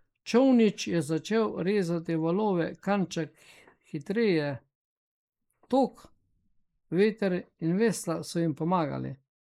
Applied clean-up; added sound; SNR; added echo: neural mask model Resemble Enhance denoiser.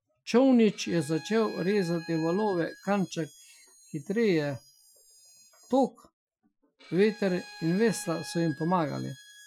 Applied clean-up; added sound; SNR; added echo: classical method Wiener filter.